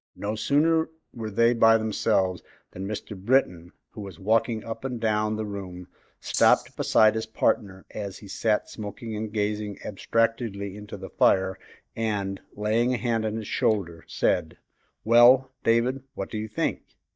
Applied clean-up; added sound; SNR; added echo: neural mask model DeepFilterNet 3.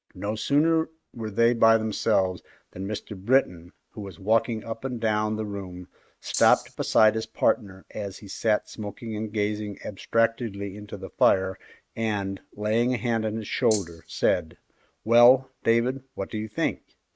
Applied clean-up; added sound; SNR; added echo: neural mask model RNNoise.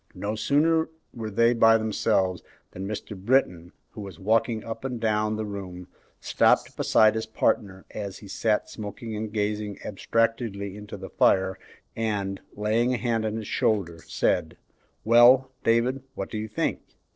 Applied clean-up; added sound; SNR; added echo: neural separator model SepFormer DNS4.